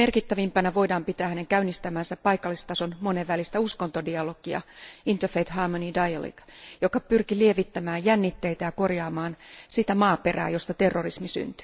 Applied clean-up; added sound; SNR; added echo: none; none; none; none.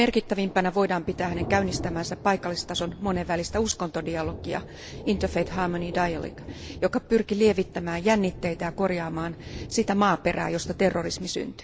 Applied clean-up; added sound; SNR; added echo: none; Thunder; 12 dB; none.